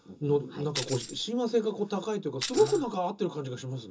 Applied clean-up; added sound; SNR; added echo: none; Tambourine; 8 dB; reverberation time 0.2 s.